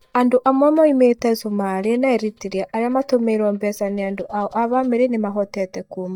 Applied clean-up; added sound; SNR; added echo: neural mask model DeepFilterNet 3.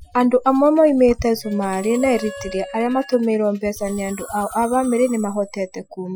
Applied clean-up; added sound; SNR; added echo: classical method Wiener filter.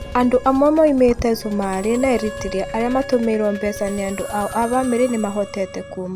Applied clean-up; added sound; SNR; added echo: none; Wind instrument, woodwind instrument + Musical instrument; 13 dB; none.